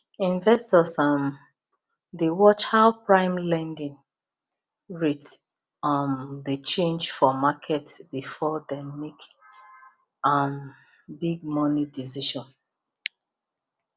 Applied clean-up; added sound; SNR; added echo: none; none; none; none.